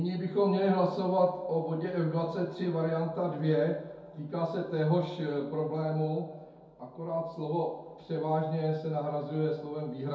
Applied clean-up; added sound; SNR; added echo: none; none; none; reverberation time 0.6 s.